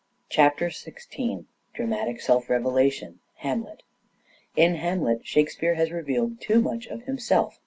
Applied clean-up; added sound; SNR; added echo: none; none; none; none.